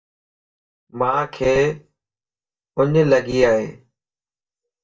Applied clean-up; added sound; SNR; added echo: neural mask model DeepFilterNet 3.